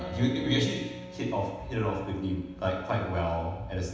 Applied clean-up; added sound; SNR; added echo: none; Bowed string instrument; 15 dB; reverberation time 1.1 s.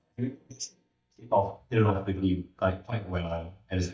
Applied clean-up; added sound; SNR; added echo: neural mask model DeepFilterNet 3.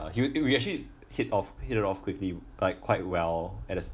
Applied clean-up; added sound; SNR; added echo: none; none; none; none.